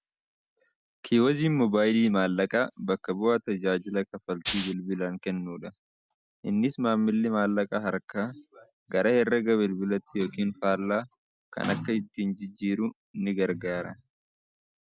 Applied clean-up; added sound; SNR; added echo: none; Rattle (instrument); 2 dB; none.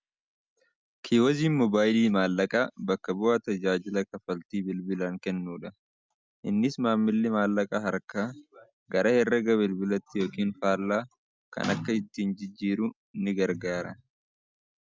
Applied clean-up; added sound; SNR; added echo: none; none; none; none.